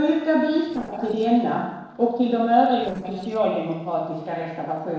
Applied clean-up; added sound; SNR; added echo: neural separator model SepFormer DNS4.